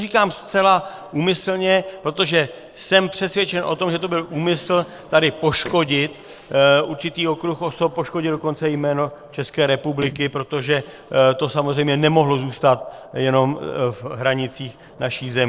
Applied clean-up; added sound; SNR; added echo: neural separator model SepFormer DNS4.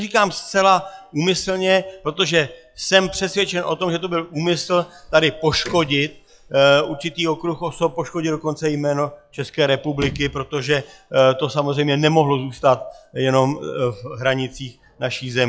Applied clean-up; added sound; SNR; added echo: classical method log-MMSE.